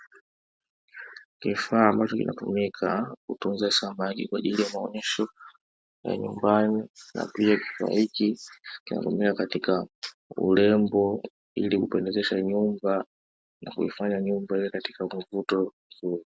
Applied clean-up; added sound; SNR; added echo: none; none; none; none.